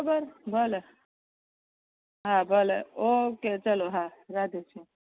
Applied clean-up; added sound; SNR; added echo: none; none; none; none.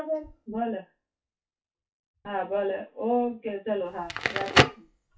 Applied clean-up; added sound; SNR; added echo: classical method WPE with log-MMSE.